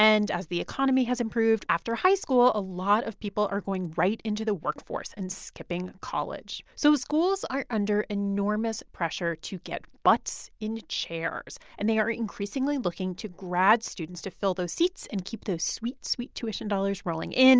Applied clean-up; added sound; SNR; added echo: none; none; none; none.